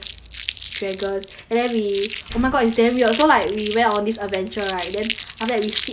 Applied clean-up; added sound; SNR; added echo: none; Crumpling, crinkling; 12 dB; none.